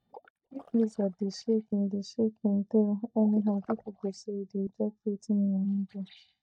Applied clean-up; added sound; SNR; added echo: neural mask model DeepFilterNet 3.